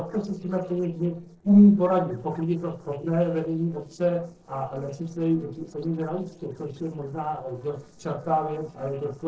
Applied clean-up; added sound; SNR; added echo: neural separator model SepFormer DNS4.